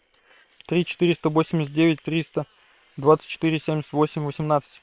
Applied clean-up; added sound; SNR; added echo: neural separator model SepFormer WHAM!.